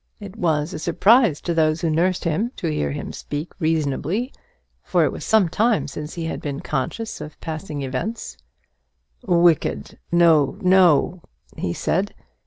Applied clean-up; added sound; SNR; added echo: none; none; none; none.